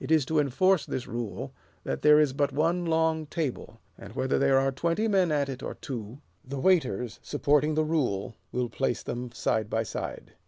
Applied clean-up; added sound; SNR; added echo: none; none; none; none.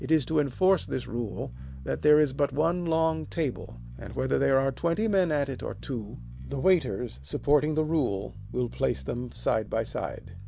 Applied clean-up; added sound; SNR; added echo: none; Bass guitar; 14 dB; none.